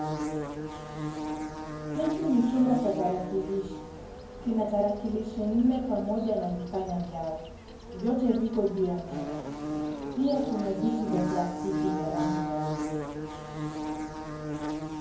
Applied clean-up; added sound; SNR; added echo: none; Buzz / Bird; 5 dB; reverberation time 0.9 s.